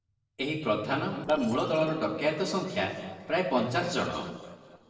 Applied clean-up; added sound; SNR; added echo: neural separator model SepFormer DNS4.